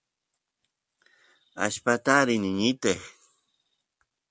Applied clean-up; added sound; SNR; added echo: none; none; none; none.